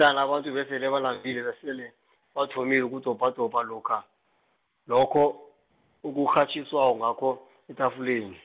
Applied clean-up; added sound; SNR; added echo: none; none; none; none.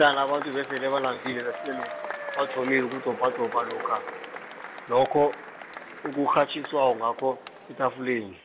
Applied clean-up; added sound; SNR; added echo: none; Applause / Crowd / Cheering; 11 dB; none.